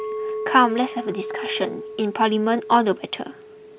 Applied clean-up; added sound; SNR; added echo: none; Chink, clink; 10 dB; none.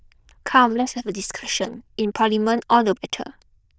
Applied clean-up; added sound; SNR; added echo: neural diffusion model UNIVERSE++.